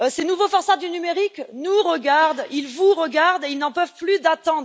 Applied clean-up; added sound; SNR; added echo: none; none; none; none.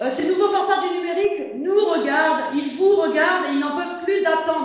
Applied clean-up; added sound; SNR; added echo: neural separator model SepFormer DNS4.